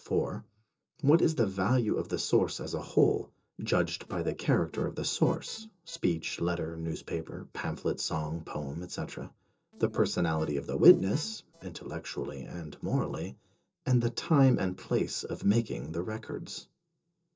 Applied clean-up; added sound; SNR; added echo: neural separator model SepFormer DNS4.